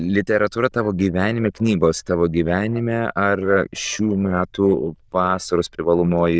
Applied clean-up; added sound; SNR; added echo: neural diffusion model UNIVERSE++.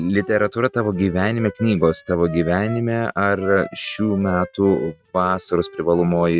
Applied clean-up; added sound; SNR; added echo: neural mask model RNNoise.